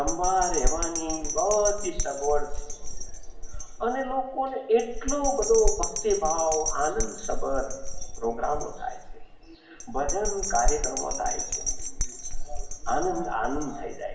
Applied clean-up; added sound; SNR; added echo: none; Bell; 0 dB; reverberation time 0.8 s.